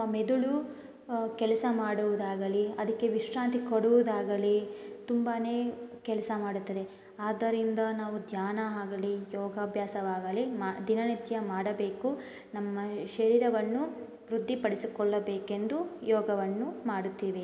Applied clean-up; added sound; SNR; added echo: none; none; none; none.